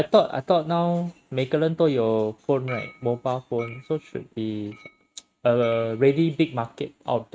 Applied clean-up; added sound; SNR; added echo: neural mask model RNNoise.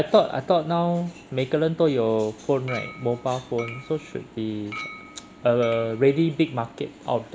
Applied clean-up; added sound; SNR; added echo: none; Chink, clink; 17 dB; none.